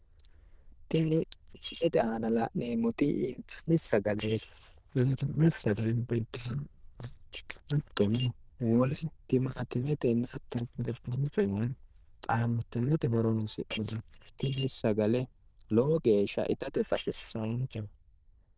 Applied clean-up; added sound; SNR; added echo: neural diffusion model UNIVERSE++.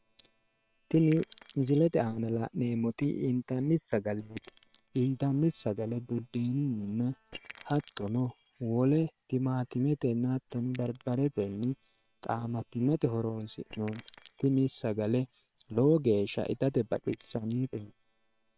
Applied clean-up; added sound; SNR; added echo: neural separator model SepFormer WHAM!.